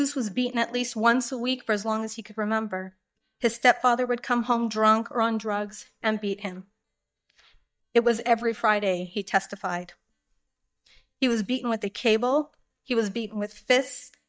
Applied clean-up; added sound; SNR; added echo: neural mask model DeepFilterNet 3.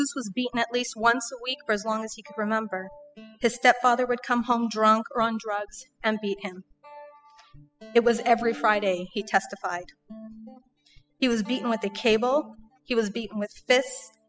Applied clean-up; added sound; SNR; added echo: classical method spectral subtraction.